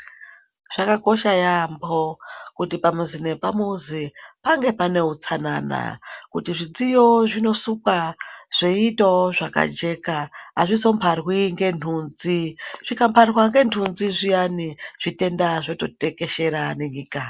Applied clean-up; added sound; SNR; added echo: none; none; none; none.